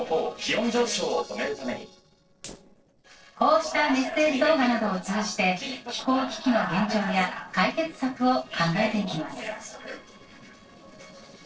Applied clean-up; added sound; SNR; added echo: neural separator model SepFormer DNS4.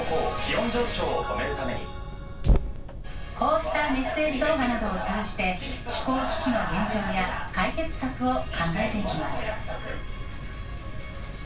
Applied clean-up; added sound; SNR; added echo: none; Fire; 3 dB; reverberation time 0.2 s.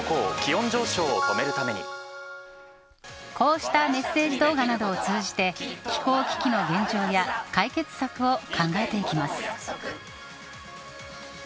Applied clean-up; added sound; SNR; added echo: none; none; none; none.